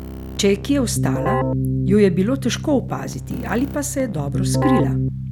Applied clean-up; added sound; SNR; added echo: none; Keyboard (musical); 2 dB; none.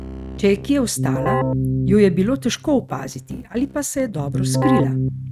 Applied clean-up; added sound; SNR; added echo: neural mask model RNNoise.